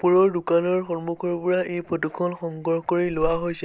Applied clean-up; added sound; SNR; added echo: none; Alarm / Insect; 17 dB; none.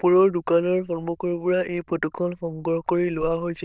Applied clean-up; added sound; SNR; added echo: neural diffusion model UNIVERSE++.